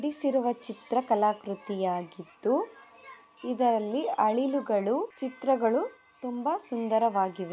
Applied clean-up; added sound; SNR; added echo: none; none; none; none.